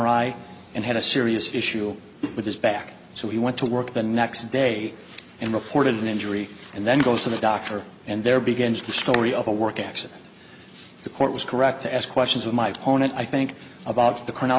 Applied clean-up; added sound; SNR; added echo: none; none; none; none.